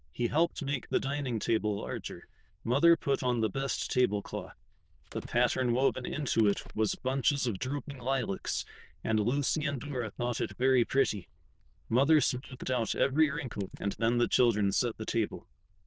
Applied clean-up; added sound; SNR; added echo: neural diffusion model UNIVERSE++.